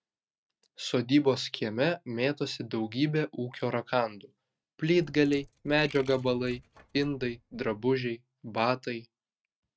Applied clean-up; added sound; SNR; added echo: neural mask model RNNoise.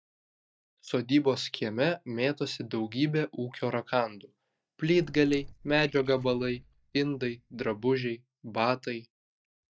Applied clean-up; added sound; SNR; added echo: neural mask model DeepFilterNet 3.